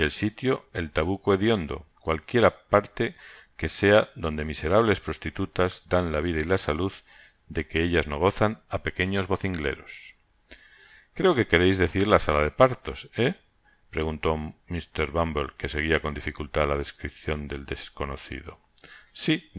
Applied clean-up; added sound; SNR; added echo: none; none; none; none.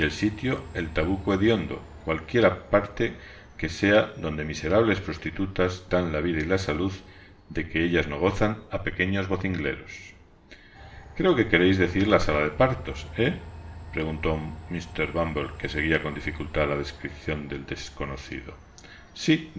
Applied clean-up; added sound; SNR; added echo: none; Train; 18 dB; reverberation time 1.3 s.